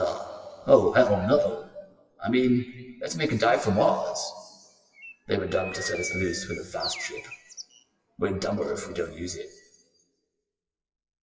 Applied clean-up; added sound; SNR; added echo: classical method WPE with log-MMSE.